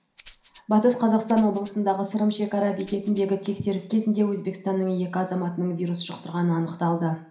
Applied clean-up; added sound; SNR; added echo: none; Rattle (instrument); 16 dB; reverberation time 0.5 s.